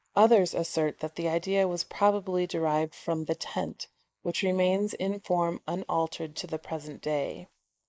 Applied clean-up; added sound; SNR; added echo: neural mask model Resemble Enhance denoiser.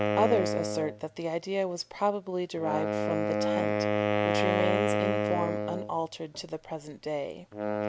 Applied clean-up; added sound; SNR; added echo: none; Wind instrument, woodwind instrument; -2 dB; none.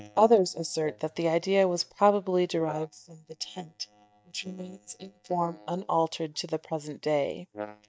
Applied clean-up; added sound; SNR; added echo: neural mask model DeepFilterNet 3.